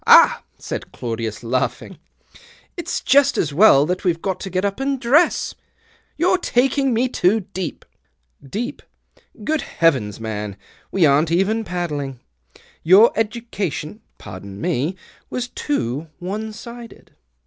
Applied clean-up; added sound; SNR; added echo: none; none; none; none.